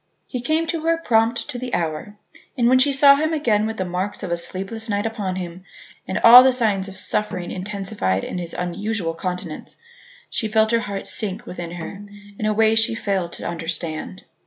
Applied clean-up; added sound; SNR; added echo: none; Snare drum; 18 dB; none.